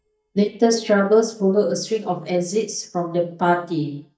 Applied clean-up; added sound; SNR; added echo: neural mask model DeepFilterNet 3.